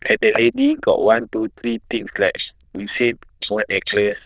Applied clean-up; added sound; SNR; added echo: neural diffusion model UNIVERSE++.